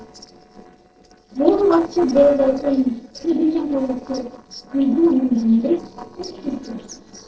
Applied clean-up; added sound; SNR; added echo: neural separator model SepFormer DNS4.